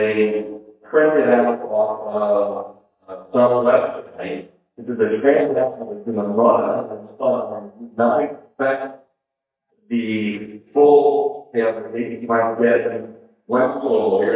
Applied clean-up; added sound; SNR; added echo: neural mask model DeepFilterNet 3.